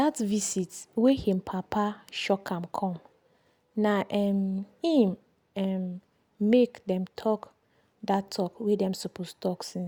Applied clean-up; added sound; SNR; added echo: none; none; none; none.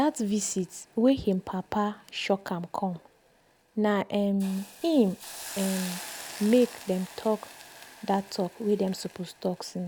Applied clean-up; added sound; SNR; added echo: none; Hiss; 17 dB; none.